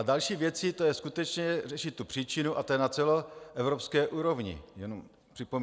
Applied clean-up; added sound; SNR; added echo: none; none; none; none.